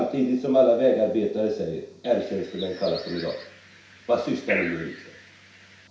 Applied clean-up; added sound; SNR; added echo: none; Bird; 13 dB; reverberation time 0.6 s.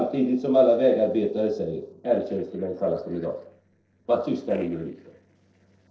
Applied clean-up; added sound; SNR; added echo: neural separator model SepFormer DNS4.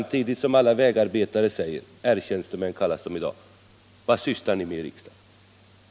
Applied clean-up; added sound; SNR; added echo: none; none; none; none.